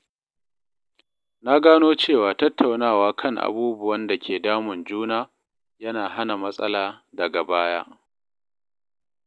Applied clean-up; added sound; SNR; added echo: none; none; none; none.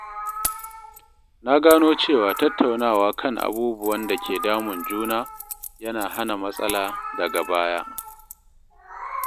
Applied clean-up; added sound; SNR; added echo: none; Meow + Keys jangling; 10 dB; none.